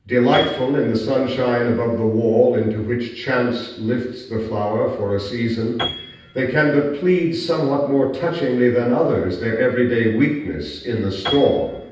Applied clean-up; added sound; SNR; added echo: none; Piano; 17 dB; reverberation time 0.9 s.